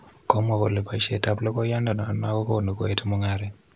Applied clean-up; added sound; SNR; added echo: none; none; none; none.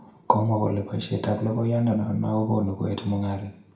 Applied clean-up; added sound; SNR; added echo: none; none; none; reverberation time 0.5 s.